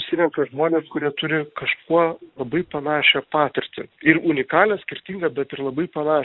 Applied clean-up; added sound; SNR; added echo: neural mask model Resemble Enhance denoiser.